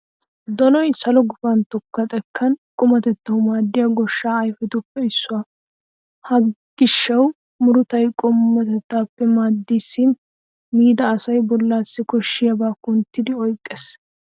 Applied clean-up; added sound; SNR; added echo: none; none; none; none.